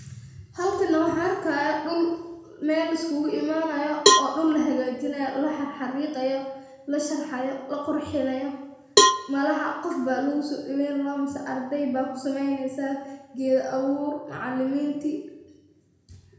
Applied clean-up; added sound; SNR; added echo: none; Cowbell; -2 dB; reverberation time 0.9 s.